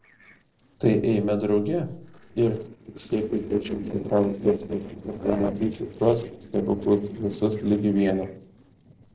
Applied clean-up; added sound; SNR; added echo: neural separator model SepFormer DNS4.